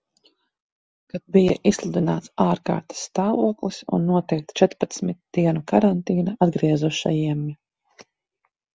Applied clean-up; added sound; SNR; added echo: none; none; none; none.